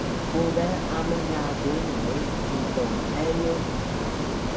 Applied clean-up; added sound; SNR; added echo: none; Ocean; -3 dB; reverberation time 1.0 s.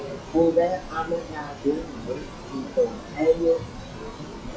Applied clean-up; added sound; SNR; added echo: classical method WPE with log-MMSE.